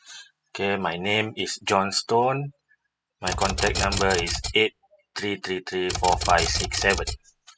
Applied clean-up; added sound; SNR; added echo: classical method spectral subtraction.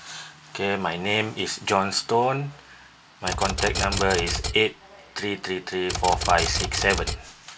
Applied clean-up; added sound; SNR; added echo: none; Typewriter; 3 dB; none.